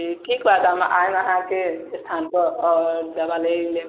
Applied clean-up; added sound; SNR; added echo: none; none; none; none.